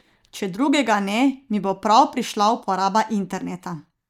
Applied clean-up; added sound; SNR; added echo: neural mask model DeepFilterNet 3.